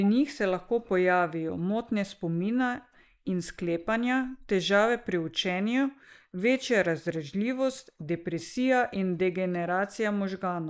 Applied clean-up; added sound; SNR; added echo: neural mask model Resemble Enhance denoiser.